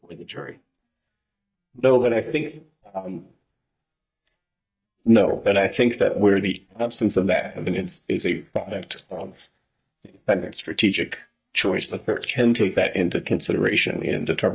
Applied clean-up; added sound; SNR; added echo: neural mask model DeepFilterNet 3.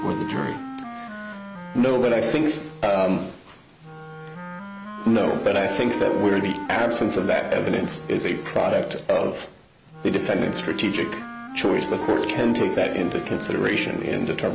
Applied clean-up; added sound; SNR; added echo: none; Wind instrument, woodwind instrument; 11 dB; none.